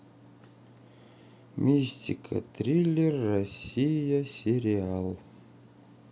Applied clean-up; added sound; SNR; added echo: none; none; none; none.